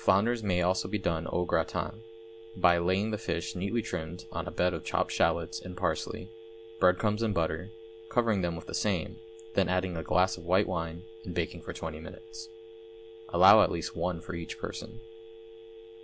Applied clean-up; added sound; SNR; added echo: none; Telephone; 17 dB; none.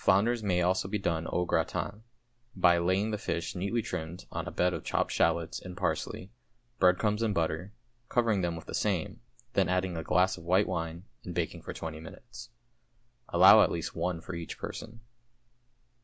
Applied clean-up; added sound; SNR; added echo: none; none; none; none.